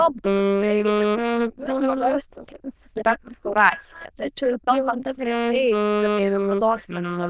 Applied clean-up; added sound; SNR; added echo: neural diffusion model UNIVERSE++.